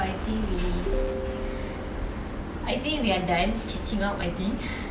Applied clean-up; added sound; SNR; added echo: none; Fire; 20 dB; none.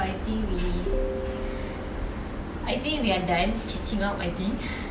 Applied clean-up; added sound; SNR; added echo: none; none; none; none.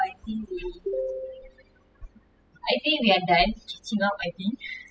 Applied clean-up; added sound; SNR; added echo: classical method spectral subtraction.